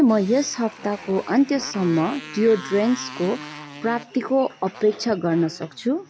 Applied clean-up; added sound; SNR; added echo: none; Motorcycle; 17 dB; none.